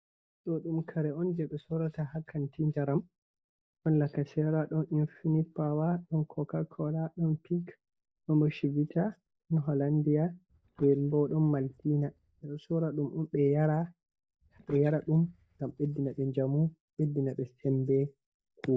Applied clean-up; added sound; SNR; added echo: neural mask model DeepFilterNet 3.